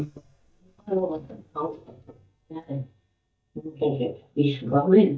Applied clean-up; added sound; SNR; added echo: neural mask model DeepFilterNet 3.